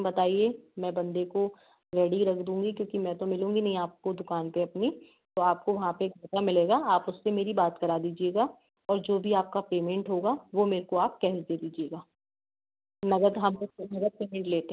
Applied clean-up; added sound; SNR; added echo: none; none; none; none.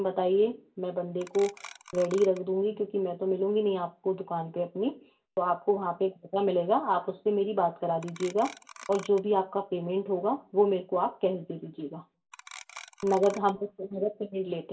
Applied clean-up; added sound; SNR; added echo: none; Clock; 17 dB; reverberation time 0.2 s.